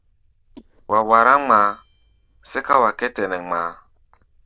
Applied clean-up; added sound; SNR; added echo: neural diffusion model UNIVERSE++.